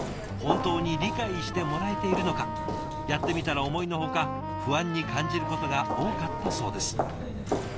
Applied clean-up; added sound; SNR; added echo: none; Wind instrument, woodwind instrument + Walk, footsteps; 2 dB; none.